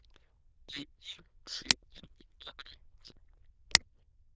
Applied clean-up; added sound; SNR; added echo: neural diffusion model UNIVERSE++.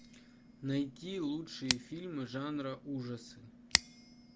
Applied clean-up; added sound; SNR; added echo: none; Scissors; 1 dB; none.